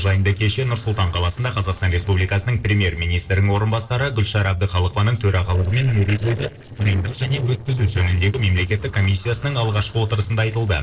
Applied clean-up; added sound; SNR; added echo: neural separator model SepFormer DNS4.